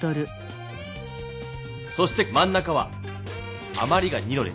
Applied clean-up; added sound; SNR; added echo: none; none; none; none.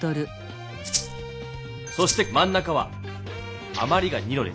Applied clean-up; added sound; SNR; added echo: none; Rattle (instrument); 3 dB; none.